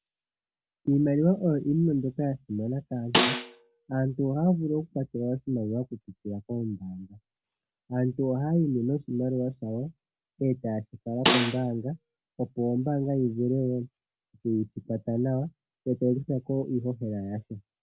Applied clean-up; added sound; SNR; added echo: none; Snare drum; 0 dB; none.